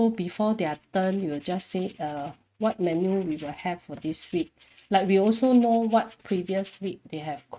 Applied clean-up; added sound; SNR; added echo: neural mask model RNNoise.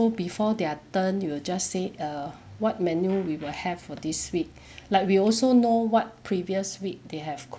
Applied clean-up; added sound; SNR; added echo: none; none; none; none.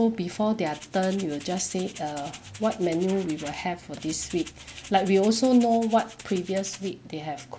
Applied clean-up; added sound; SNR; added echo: none; Rattle (instrument); 19 dB; none.